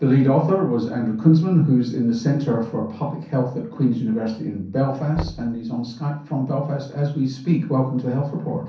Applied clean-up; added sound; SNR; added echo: none; Knock; 16 dB; reverberation time 0.6 s.